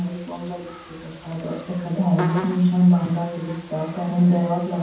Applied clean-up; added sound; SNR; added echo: none; Buzz; 14 dB; reverberation time 0.9 s.